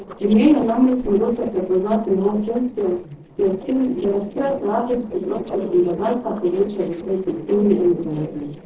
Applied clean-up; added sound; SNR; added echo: neural separator model SepFormer DNS4.